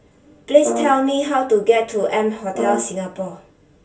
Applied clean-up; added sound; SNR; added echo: none; Brass instrument; 8 dB; reverberation time 0.2 s.